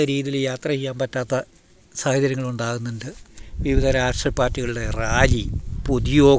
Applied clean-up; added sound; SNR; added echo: none; none; none; none.